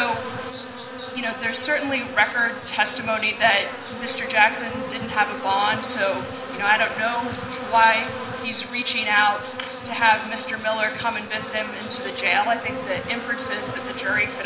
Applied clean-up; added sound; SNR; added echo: none; Insect; 8 dB; reverberation time 1.1 s.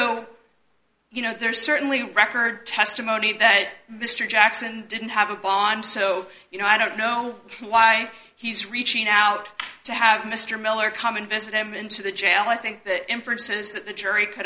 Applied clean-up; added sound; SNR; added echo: none; none; none; none.